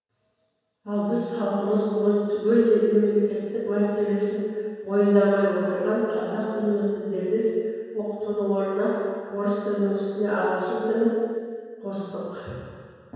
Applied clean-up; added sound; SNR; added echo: none; none; none; reverberation time 1.9 s.